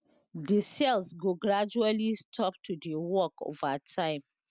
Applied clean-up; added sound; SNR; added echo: none; none; none; none.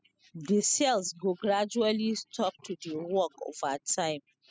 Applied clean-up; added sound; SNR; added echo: classical method spectral subtraction.